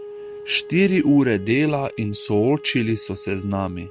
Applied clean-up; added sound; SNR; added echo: none; Wind instrument, woodwind instrument; 16 dB; none.